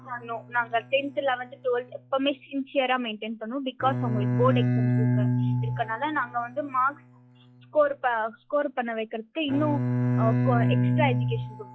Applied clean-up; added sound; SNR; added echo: classical method log-MMSE.